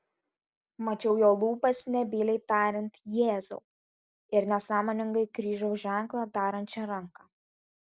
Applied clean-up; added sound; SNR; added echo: none; none; none; none.